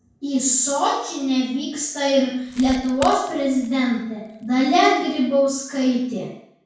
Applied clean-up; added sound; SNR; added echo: none; Crackle; 18 dB; reverberation time 0.6 s.